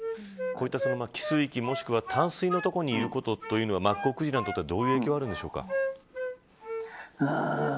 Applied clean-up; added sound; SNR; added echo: none; Wind instrument, woodwind instrument; 6 dB; none.